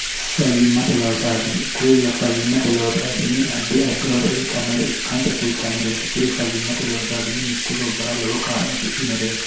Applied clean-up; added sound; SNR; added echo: none; Bathtub (filling or washing); 4 dB; reverberation time 0.7 s.